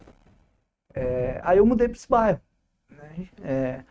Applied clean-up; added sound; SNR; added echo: neural mask model RNNoise.